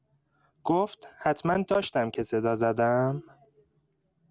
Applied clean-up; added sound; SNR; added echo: none; none; none; none.